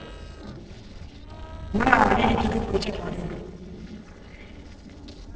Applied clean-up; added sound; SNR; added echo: neural separator model SepFormer DNS4.